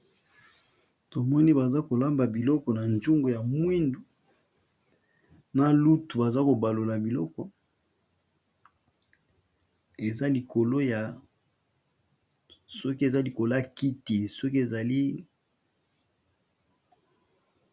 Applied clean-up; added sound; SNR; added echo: none; none; none; none.